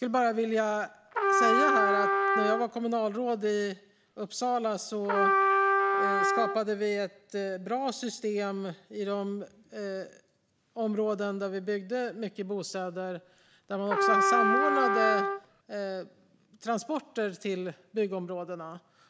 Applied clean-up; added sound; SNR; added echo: none; Trumpet; -5 dB; none.